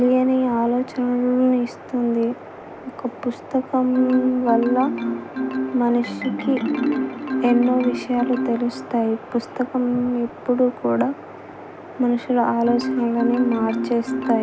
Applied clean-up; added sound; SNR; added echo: none; Marimba, xylophone; 7 dB; none.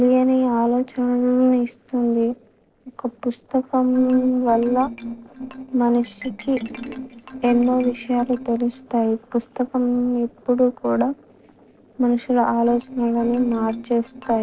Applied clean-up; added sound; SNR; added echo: neural separator model SepFormer DNS4.